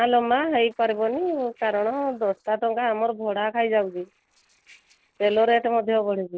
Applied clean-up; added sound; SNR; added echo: neural separator model SepFormer DNS4.